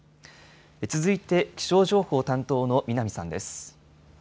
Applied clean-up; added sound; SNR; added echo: none; none; none; none.